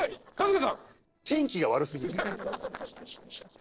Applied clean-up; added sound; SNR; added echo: neural separator model SepFormer DNS4.